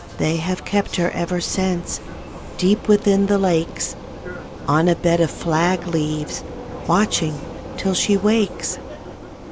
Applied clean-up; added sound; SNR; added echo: none; Vehicle; 12 dB; none.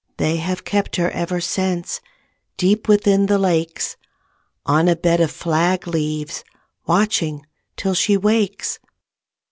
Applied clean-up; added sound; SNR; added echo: none; none; none; none.